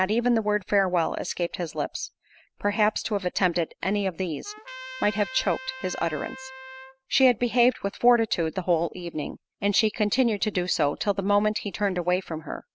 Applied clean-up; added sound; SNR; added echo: none; Trumpet; 15 dB; none.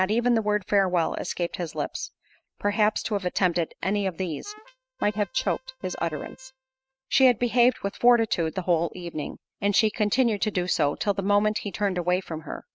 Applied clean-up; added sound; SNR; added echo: neural mask model RNNoise.